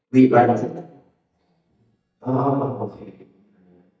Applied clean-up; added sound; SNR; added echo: neural mask model DeepFilterNet 3.